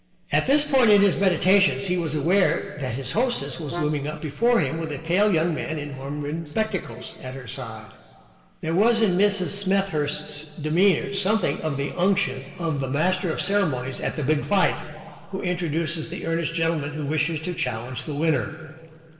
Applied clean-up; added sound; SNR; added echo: neural separator model SepFormer DNS4.